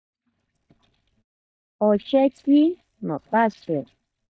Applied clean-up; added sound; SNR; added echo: neural mask model DeepFilterNet 3.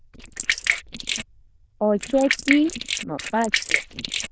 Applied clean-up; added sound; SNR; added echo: neural diffusion model UNIVERSE++.